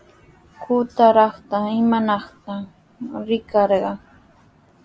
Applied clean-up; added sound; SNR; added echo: none; none; none; none.